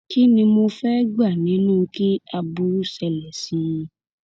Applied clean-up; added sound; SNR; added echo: none; none; none; none.